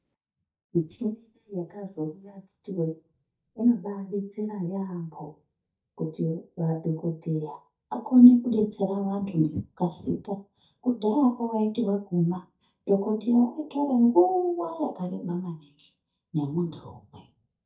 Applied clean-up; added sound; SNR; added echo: neural mask model DeepFilterNet 3.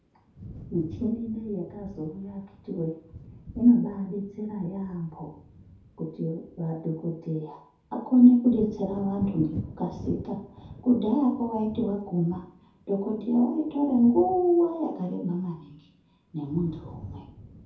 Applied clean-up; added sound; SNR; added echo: none; Thunder / Wind; 17 dB; reverberation time 0.6 s.